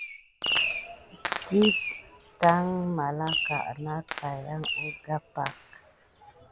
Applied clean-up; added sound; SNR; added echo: none; Fireworks; 4 dB; none.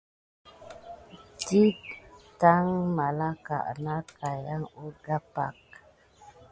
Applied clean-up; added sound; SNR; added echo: none; none; none; none.